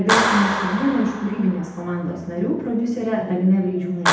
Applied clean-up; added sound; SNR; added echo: none; Clapping; 4 dB; reverberation time 0.8 s.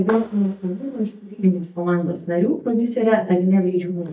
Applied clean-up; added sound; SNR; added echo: neural mask model DeepFilterNet 3.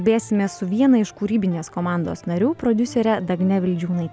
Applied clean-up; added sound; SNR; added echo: none; none; none; none.